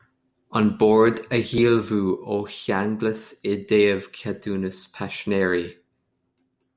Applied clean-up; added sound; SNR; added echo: none; none; none; none.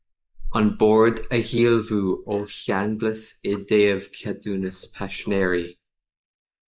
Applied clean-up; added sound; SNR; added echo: neural mask model Resemble Enhance denoiser.